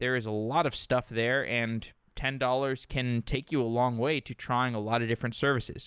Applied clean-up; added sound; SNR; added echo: none; none; none; none.